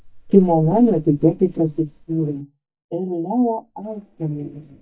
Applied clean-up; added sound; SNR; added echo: neural mask model DeepFilterNet 3.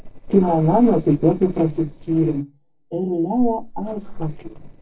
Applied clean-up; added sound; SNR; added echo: neural separator model SepFormer DNS4.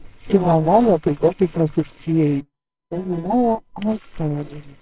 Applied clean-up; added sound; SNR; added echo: neural separator model SepFormer WHAMR!.